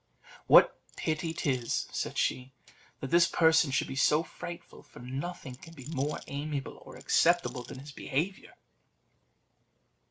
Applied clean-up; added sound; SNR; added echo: none; Rattle; 17 dB; none.